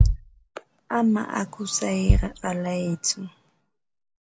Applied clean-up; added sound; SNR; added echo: none; Bass drum; -1 dB; none.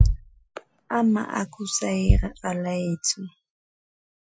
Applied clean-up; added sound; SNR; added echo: classical method Wiener filter.